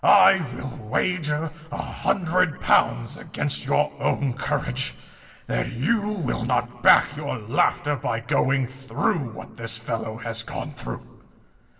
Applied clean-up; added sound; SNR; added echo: none; none; none; reverberation time 1.3 s.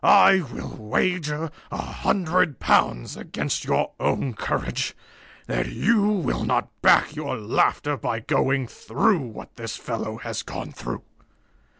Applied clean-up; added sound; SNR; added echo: none; none; none; none.